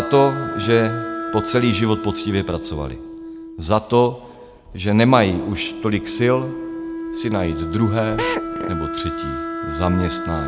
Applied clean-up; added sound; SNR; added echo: none; Wind instrument, woodwind instrument + Drill; 7 dB; none.